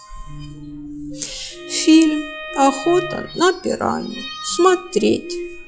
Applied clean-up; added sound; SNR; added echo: classical method log-MMSE.